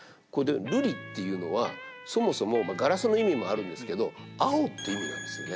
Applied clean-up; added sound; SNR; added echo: none; none; none; none.